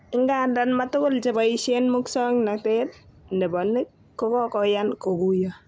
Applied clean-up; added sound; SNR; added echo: none; none; none; none.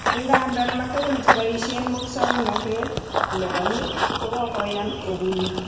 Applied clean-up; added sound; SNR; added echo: none; Run / Bird vocalization, bird call, bird song; 0 dB; reverberation time 1.2 s.